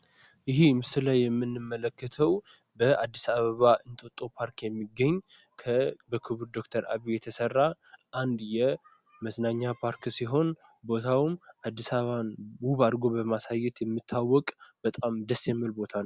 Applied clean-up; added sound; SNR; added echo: none; none; none; none.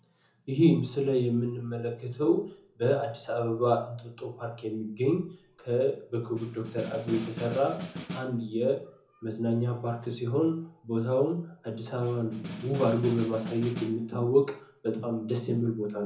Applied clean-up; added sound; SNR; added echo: none; Snare drum; 11 dB; reverberation time 0.5 s.